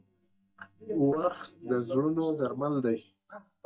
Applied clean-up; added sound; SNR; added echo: neural mask model DeepFilterNet 3.